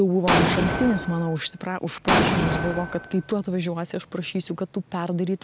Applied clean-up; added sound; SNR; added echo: none; Explosion; -1 dB; none.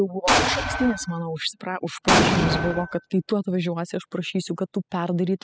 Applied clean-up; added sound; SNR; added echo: classical method spectral subtraction.